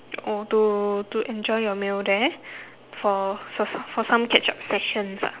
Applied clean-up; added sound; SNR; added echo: none; none; none; none.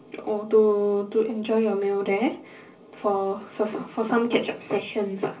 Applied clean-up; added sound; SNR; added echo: none; none; none; reverberation time 0.5 s.